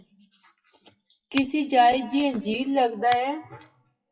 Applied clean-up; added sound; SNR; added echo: classical method WPE with log-MMSE.